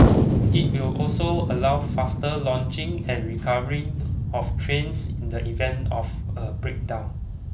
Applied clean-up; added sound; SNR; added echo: none; Explosion; -5 dB; none.